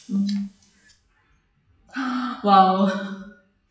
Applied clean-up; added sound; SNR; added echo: classical method WPE with log-MMSE.